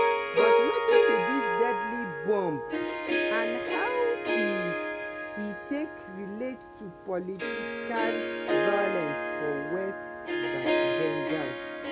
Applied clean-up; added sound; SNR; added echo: none; Harp; -5 dB; none.